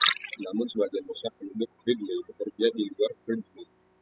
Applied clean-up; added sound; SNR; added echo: classical method spectral subtraction.